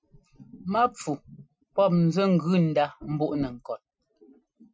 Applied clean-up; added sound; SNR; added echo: classical method Wiener filter.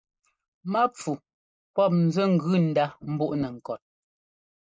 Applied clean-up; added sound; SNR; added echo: neural mask model Resemble Enhance denoiser.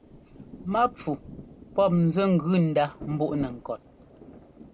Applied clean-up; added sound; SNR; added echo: none; Rain; 18 dB; none.